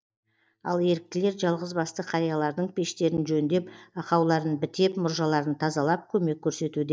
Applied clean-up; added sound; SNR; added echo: neural mask model DeepFilterNet 3.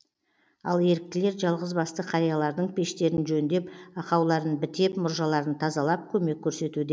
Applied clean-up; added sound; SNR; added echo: none; none; none; none.